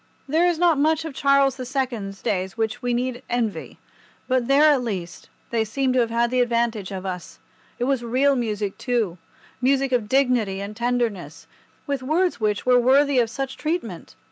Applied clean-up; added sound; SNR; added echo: none; none; none; none.